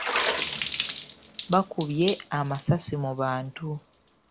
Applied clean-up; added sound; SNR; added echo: none; Water / Splash, splatter; 5 dB; none.